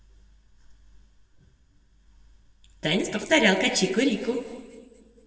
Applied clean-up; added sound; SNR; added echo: none; none; none; reverberation time 2.2 s.